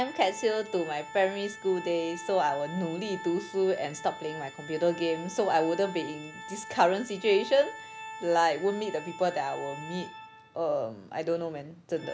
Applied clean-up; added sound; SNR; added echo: none; Organ; 14 dB; none.